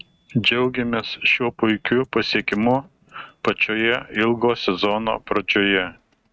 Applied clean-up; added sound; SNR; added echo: neural mask model RNNoise.